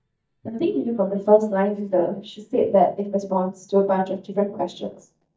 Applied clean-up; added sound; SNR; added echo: neural mask model DeepFilterNet 3.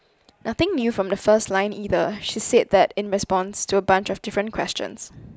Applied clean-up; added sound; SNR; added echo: none; none; none; none.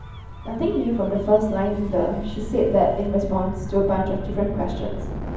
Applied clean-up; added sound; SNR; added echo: none; Gull, seagull / Waves, surf / Siren; 8 dB; reverberation time 1.2 s.